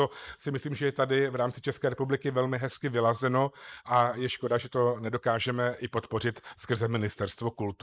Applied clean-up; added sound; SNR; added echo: neural mask model Resemble Enhance denoiser.